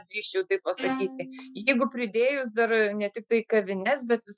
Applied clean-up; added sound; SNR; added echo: classical method Wiener filter.